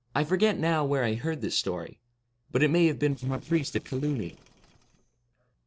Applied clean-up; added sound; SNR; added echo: neural separator model SepFormer DNS4.